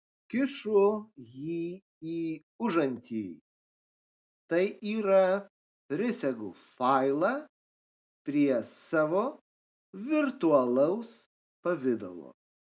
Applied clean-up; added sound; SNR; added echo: none; none; none; none.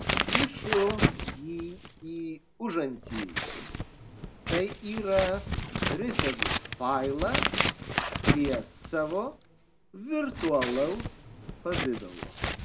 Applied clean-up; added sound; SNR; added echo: none; Scissors; 0 dB; none.